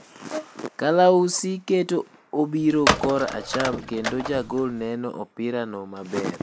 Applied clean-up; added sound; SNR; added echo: none; Telephone; 4 dB; none.